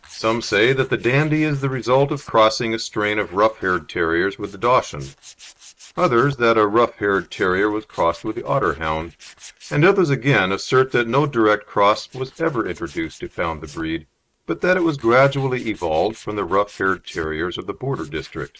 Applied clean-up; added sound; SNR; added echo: neural mask model RNNoise.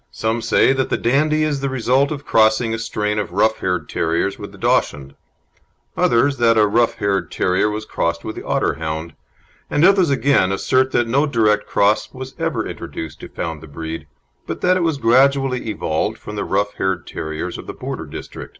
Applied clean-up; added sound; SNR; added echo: none; none; none; none.